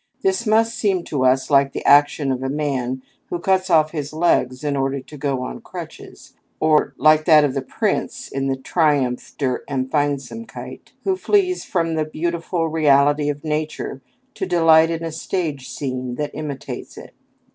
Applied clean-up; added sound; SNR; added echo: none; none; none; none.